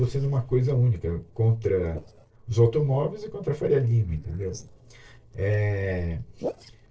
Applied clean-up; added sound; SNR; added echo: neural separator model SepFormer DNS4.